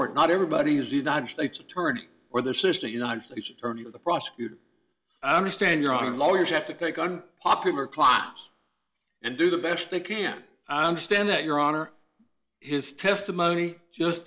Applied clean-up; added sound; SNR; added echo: none; none; none; none.